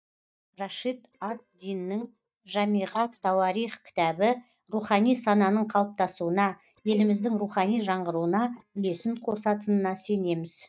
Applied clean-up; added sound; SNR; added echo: neural mask model DeepFilterNet 3.